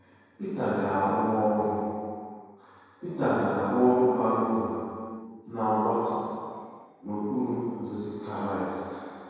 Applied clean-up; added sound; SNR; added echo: none; none; none; reverberation time 2.2 s.